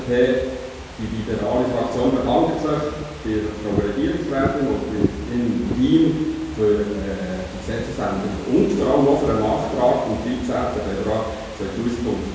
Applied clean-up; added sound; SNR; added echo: none; Fireworks / Ocean; 11 dB; reverberation time 1.2 s.